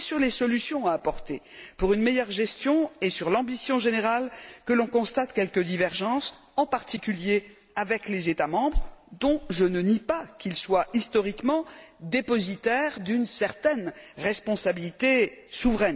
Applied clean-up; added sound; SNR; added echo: none; none; none; none.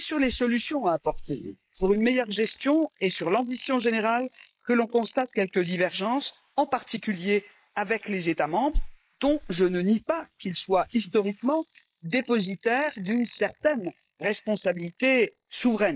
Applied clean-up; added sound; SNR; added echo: neural mask model Resemble Enhance denoiser.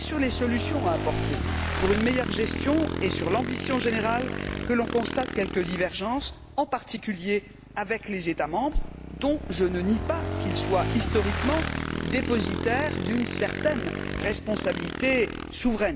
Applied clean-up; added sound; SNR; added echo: none; Motorcycle / Engine; 3 dB; none.